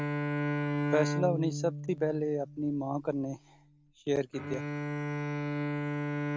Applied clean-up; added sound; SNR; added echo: none; Bowed string instrument; 0 dB; none.